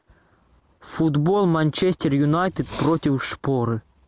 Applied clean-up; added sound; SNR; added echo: none; Hiss; 17 dB; none.